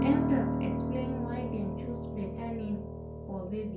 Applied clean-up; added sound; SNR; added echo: none; Piano; -3 dB; reverberation time 0.3 s.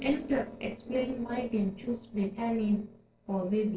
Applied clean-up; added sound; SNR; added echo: neural separator model SepFormer DNS4.